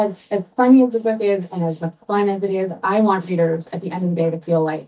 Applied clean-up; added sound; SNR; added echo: neural mask model DeepFilterNet 3.